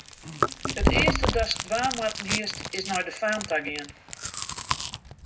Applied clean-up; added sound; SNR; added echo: none; Chewing, mastication; -1 dB; reverberation time 0.3 s.